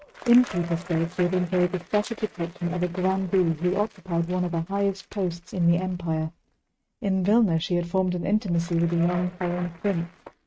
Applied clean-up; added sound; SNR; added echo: neural mask model RNNoise.